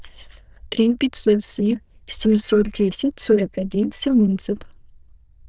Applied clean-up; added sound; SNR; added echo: neural diffusion model UNIVERSE++.